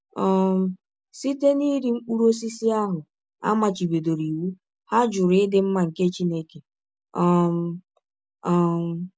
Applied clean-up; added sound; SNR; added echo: none; none; none; none.